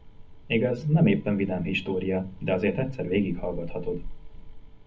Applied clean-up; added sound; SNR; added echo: none; Thunder; 12 dB; reverberation time 0.4 s.